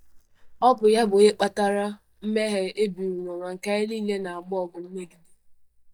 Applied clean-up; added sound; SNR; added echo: neural mask model DeepFilterNet 3.